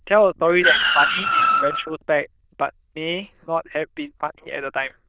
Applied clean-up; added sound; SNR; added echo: neural diffusion model UNIVERSE++.